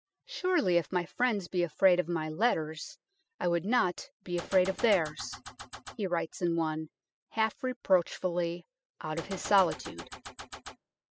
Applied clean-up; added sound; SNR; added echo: classical method spectral subtraction.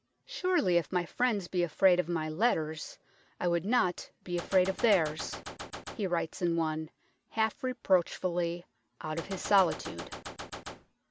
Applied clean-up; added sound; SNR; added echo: none; Gunshot, gunfire; 11 dB; none.